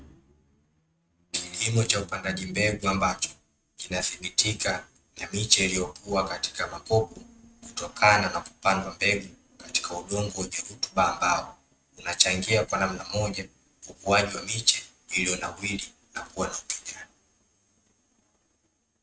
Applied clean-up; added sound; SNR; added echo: neural mask model RNNoise.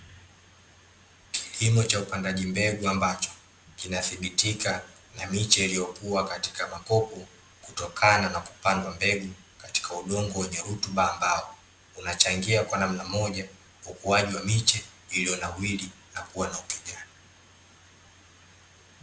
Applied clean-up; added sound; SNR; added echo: none; none; none; none.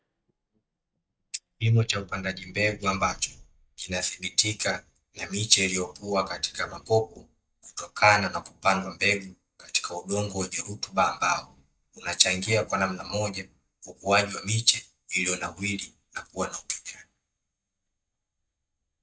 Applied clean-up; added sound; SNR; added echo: neural mask model DeepFilterNet 3.